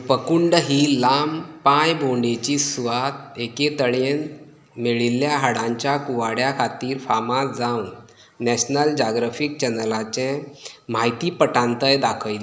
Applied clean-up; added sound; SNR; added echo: none; none; none; none.